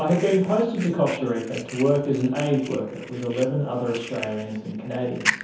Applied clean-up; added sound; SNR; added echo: none; Fire; 11 dB; reverberation time 0.7 s.